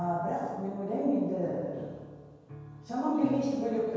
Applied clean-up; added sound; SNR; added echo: none; Piano; 17 dB; reverberation time 1.2 s.